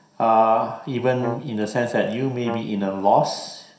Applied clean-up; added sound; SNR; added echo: none; Brass instrument; 13 dB; reverberation time 0.7 s.